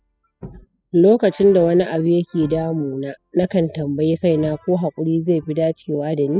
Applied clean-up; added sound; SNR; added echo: classical method spectral subtraction.